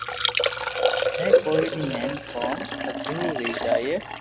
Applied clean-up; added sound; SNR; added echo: none; Liquid; -5 dB; none.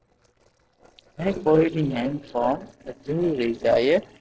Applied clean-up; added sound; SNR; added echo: neural separator model SepFormer DNS4.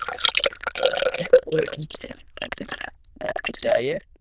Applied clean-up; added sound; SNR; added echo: neural diffusion model UNIVERSE++.